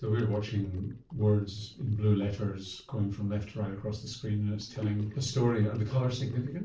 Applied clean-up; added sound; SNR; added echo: neural separator model SepFormer DNS4.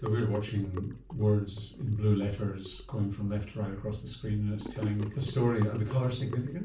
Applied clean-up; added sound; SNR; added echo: none; Sink (filling or washing) / Gurgling; 16 dB; reverberation time 0.3 s.